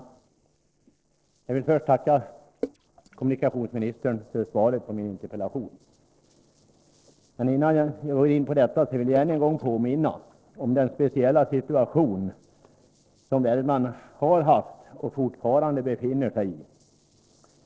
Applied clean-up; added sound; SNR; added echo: neural separator model SepFormer DNS4.